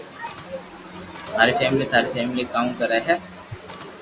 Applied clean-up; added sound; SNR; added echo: none; Printer; 17 dB; none.